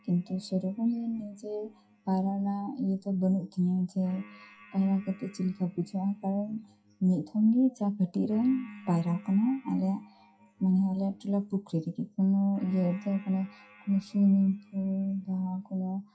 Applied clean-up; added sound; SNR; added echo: classical method WPE with log-MMSE.